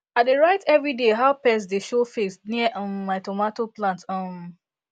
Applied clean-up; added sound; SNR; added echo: none; none; none; none.